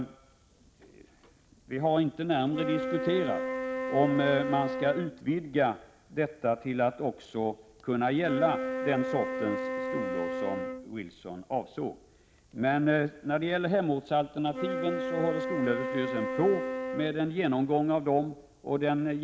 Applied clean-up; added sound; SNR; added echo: none; Wind instrument, woodwind instrument; 4 dB; none.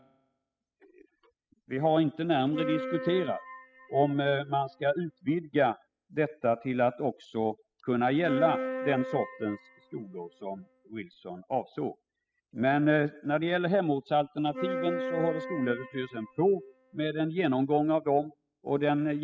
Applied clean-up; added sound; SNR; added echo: classical method spectral subtraction.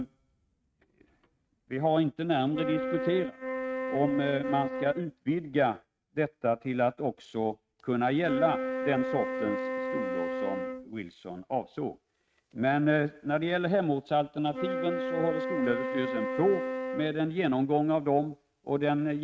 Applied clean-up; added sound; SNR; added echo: neural mask model RNNoise.